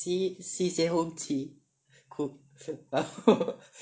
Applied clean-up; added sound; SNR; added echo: none; none; none; none.